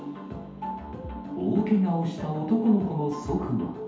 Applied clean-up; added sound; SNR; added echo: none; Bass drum; 15 dB; reverberation time 2.2 s.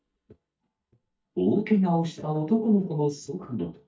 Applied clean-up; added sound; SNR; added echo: neural mask model DeepFilterNet 3.